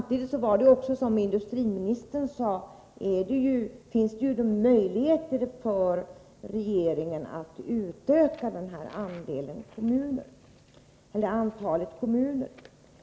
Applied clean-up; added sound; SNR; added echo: none; none; none; none.